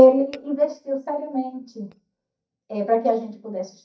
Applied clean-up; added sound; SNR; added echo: neural mask model DeepFilterNet 3.